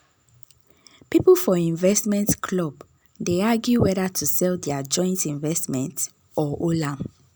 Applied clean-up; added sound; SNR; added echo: none; none; none; none.